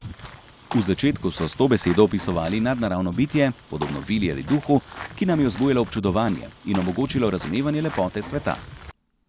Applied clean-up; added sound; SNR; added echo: none; Walk, footsteps / Bird vocalization, bird call, bird song; 14 dB; none.